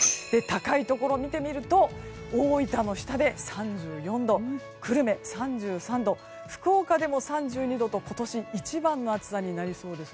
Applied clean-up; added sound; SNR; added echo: none; Tambourine; 4 dB; none.